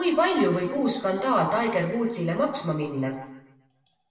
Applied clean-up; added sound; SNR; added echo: none; none; none; reverberation time 1.0 s.